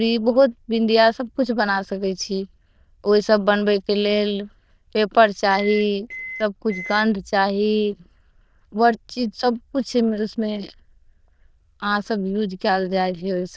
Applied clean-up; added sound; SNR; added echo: neural diffusion model UNIVERSE++.